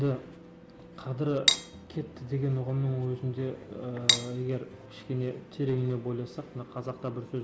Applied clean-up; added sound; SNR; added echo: none; Cutlery, silverware; -4 dB; none.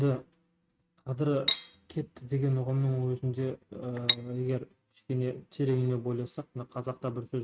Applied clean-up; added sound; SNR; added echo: neural mask model RNNoise.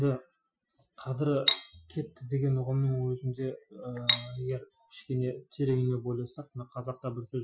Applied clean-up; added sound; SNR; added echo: classical method Wiener filter.